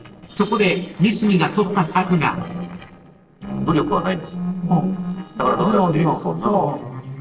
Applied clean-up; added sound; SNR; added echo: neural separator model SepFormer DNS4.